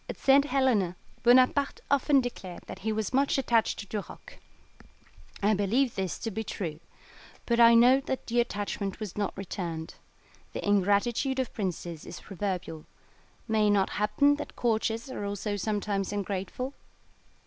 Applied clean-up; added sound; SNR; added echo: none; none; none; none.